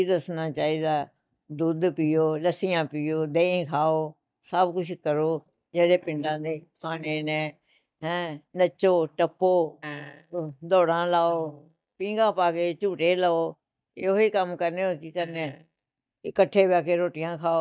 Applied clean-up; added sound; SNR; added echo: neural mask model DeepFilterNet 3.